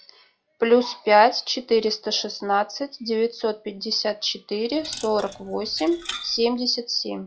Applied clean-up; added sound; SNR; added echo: classical method log-MMSE.